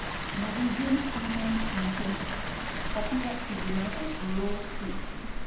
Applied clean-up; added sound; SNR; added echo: none; Water; 0 dB; reverberation time 1.0 s.